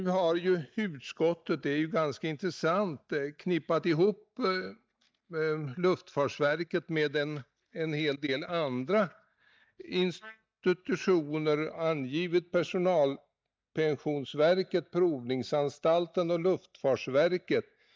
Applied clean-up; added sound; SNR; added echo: neural mask model DeepFilterNet 3.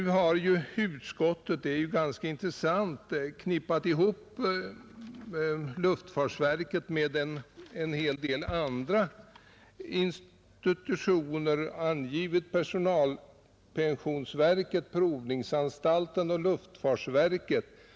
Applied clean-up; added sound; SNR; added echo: none; none; none; none.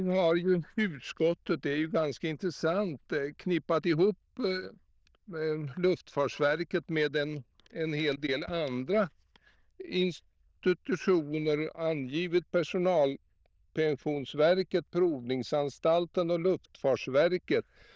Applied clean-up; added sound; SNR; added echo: neural diffusion model UNIVERSE++.